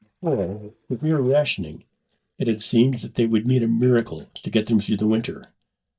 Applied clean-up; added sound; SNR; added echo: neural mask model DeepFilterNet 3.